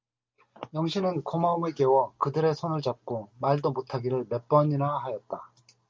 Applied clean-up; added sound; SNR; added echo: none; none; none; none.